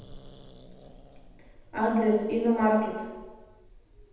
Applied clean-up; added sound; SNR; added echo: none; Growling; 20 dB; reverberation time 1.0 s.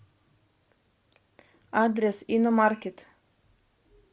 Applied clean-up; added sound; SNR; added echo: none; none; none; none.